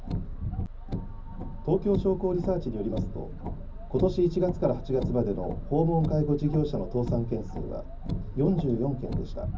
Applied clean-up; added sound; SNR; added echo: none; Car; 5 dB; reverberation time 0.4 s.